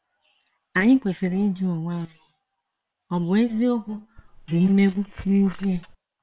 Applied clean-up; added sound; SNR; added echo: neural separator model SepFormer WHAM!.